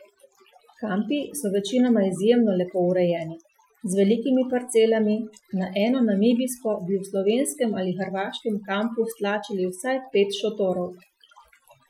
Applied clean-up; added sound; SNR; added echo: classical method Wiener filter.